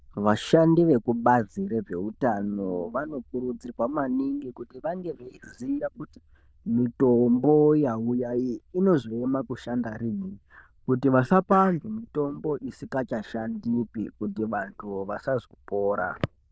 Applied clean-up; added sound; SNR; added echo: neural diffusion model UNIVERSE++.